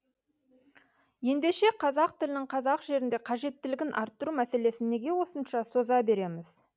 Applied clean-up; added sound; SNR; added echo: none; none; none; none.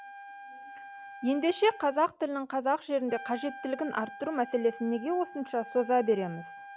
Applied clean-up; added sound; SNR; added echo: none; Trumpet; 15 dB; none.